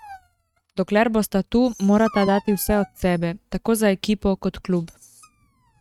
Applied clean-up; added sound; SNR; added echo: neural mask model RNNoise.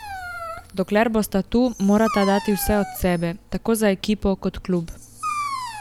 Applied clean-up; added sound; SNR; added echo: none; Dog; 11 dB; none.